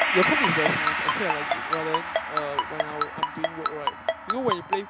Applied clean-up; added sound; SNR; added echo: none; Gong + Ringtone; -4 dB; none.